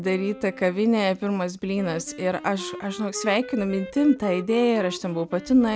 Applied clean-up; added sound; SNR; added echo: none; Wind instrument, woodwind instrument; 16 dB; none.